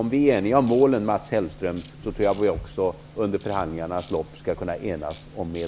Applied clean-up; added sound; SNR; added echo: none; Tools; 8 dB; none.